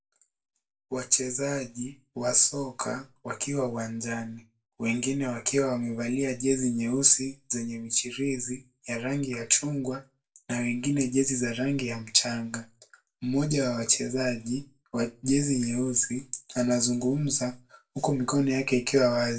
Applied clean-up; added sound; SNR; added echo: none; none; none; reverberation time 0.2 s.